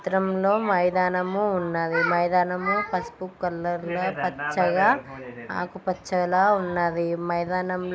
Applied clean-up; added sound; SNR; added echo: none; none; none; none.